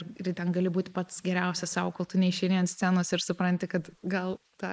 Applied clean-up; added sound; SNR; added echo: neural mask model Resemble Enhance denoiser.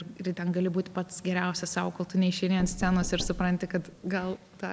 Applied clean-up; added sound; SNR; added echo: none; Knock; 10 dB; none.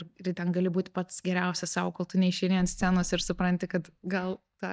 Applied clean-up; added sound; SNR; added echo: neural mask model DeepFilterNet 3.